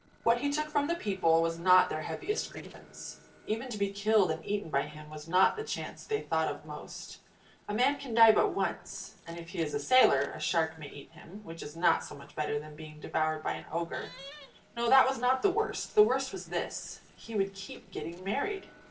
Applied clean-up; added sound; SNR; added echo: neural separator model SepFormer DNS4.